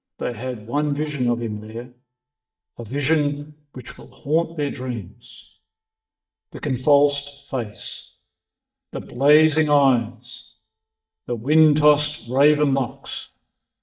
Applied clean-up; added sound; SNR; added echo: neural mask model DeepFilterNet 3.